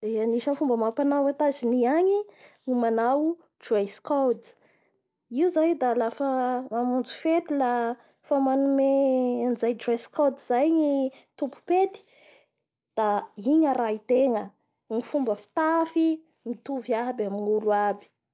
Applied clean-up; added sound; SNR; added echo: none; none; none; none.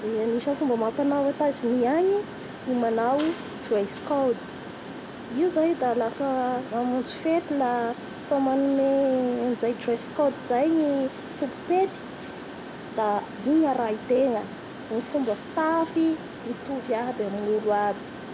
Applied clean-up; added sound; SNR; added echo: none; Mechanisms; 12 dB; none.